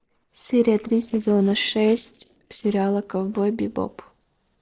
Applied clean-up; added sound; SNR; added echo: neural separator model SepFormer DNS4.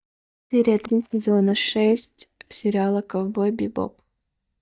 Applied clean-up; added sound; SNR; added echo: neural mask model DeepFilterNet 3.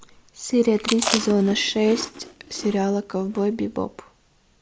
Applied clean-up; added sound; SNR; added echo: none; Chewing, mastication; 8 dB; none.